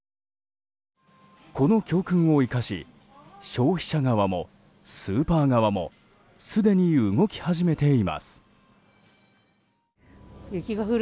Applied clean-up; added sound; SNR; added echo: none; none; none; none.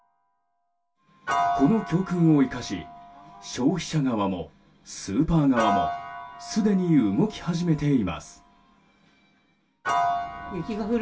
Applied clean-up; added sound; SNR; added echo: none; Piano; 7 dB; reverberation time 0.2 s.